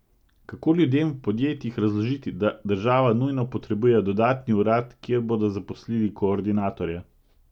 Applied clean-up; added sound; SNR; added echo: none; none; none; none.